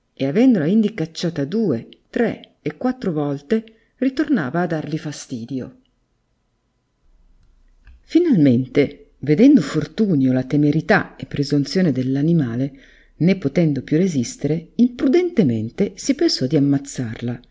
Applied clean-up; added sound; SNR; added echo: none; none; none; none.